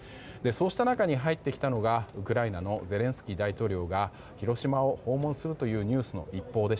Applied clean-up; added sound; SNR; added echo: none; none; none; none.